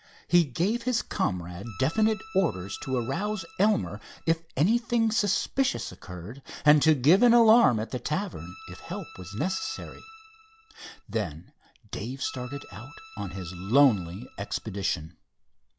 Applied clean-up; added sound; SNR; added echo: none; Bowed string instrument; 19 dB; none.